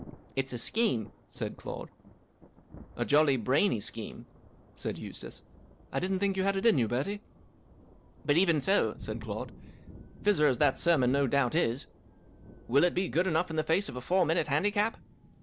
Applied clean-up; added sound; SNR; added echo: none; Thunder / Rain; 20 dB; none.